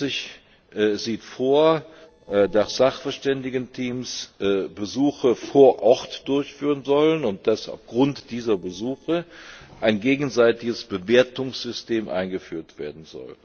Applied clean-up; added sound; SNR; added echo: neural separator model SepFormer DNS4.